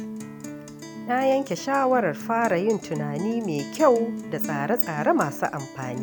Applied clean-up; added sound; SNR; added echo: none; Guitar; 10 dB; none.